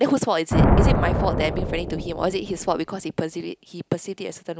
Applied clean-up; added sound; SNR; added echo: none; Thunder; -2 dB; none.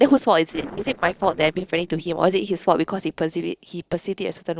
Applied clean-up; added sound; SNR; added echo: neural separator model SepFormer DNS4.